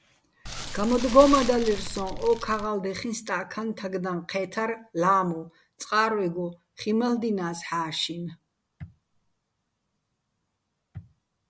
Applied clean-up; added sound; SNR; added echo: none; Fire; 6 dB; none.